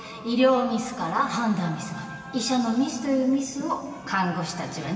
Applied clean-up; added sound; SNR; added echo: none; none; none; reverberation time 2.4 s.